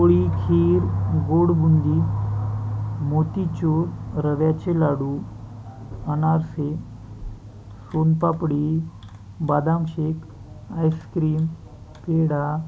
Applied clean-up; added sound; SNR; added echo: none; none; none; none.